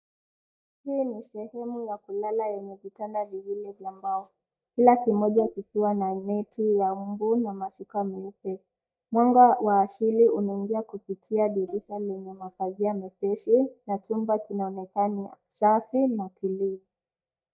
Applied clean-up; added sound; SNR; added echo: neural mask model DeepFilterNet 3.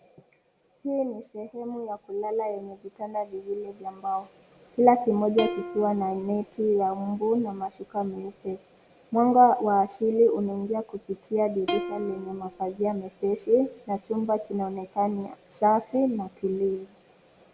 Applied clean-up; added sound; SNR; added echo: none; Plucked string instrument; 12 dB; none.